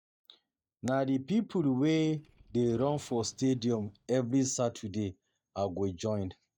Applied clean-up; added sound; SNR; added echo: neural mask model DeepFilterNet 3.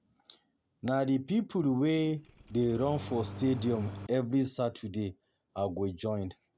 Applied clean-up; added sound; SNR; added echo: none; Engine starting; 12 dB; none.